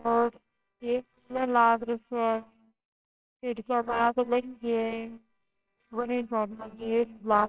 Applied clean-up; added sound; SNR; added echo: neural separator model SepFormer WHAMR!.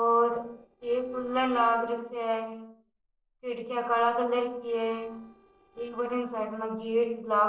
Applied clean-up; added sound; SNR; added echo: neural separator model SepFormer DNS4.